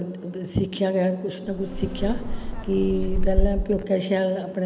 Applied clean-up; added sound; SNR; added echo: none; Insect; -1 dB; none.